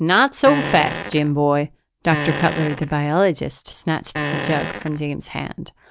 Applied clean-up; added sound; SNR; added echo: none; Fart; 7 dB; none.